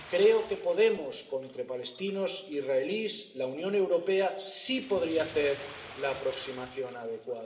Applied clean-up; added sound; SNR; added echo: none; Bathtub (filling or washing); 19 dB; reverberation time 1.6 s.